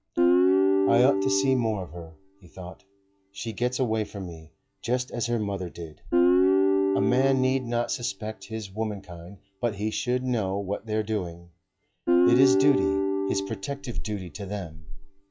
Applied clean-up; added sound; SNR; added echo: classical method log-MMSE.